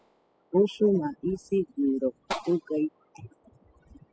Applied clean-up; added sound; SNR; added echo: classical method spectral subtraction.